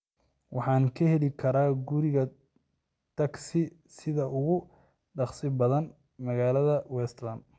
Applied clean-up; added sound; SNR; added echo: none; none; none; none.